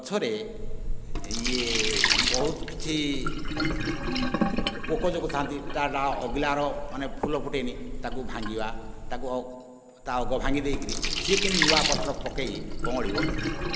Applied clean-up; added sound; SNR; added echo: none; Sink (filling or washing); -2 dB; none.